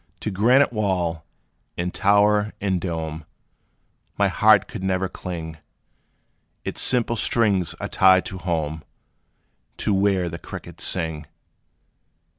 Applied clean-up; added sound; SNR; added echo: none; none; none; none.